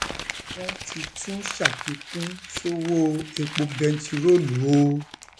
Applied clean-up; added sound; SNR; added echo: none; Crumpling, crinkling; 9 dB; none.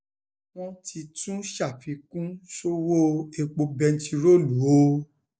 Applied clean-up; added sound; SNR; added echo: none; none; none; none.